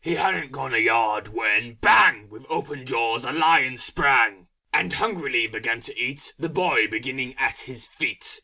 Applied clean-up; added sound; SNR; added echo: none; none; none; none.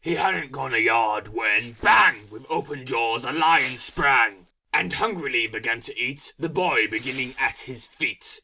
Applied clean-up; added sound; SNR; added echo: neural separator model SepFormer DNS4.